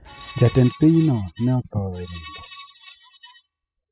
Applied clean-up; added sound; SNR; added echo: classical method spectral subtraction.